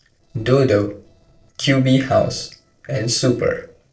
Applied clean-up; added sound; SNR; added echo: neural separator model SepFormer DNS4.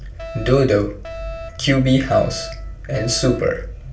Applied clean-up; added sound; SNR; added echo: none; Alarm; 15 dB; reverberation time 0.2 s.